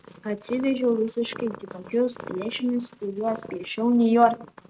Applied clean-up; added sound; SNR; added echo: neural mask model RNNoise.